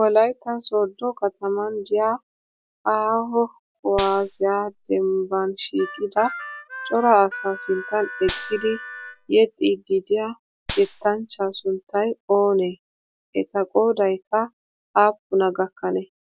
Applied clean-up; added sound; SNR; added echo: none; Harmonica + Gunshot, gunfire; 10 dB; none.